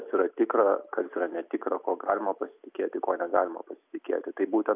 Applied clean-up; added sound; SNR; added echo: none; none; none; none.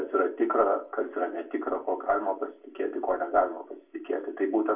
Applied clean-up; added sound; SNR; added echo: none; none; none; reverberation time 0.3 s.